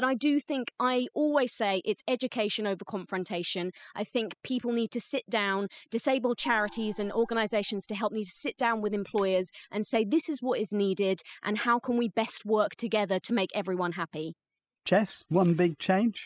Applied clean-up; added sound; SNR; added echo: classical method spectral subtraction.